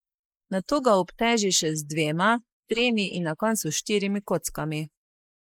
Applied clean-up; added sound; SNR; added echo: neural mask model Resemble Enhance denoiser.